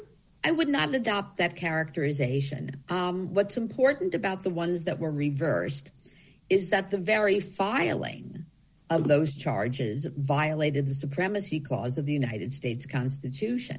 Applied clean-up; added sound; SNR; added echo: none; none; none; none.